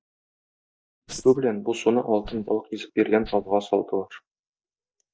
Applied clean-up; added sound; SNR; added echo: neural mask model DeepFilterNet 3.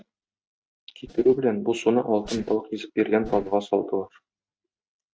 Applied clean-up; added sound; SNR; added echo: neural mask model RNNoise.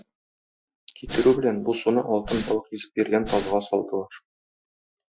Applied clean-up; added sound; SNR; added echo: classical method Wiener filter.